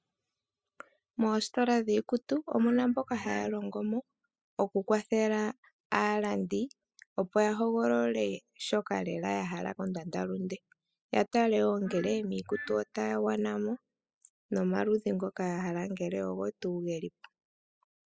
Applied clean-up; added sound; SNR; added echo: classical method spectral subtraction.